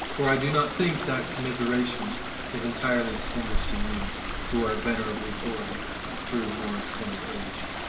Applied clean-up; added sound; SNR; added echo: none; Stream; 2 dB; reverberation time 2.0 s.